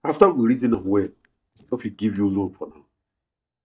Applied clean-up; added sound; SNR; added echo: neural mask model DeepFilterNet 3.